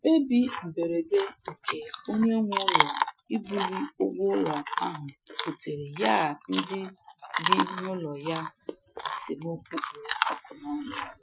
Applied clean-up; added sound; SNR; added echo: classical method Wiener filter.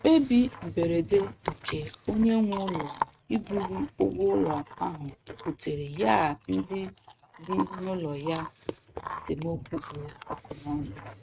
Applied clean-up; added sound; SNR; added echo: neural mask model RNNoise.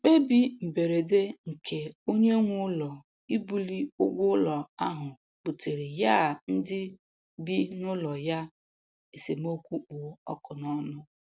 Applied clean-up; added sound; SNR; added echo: none; none; none; none.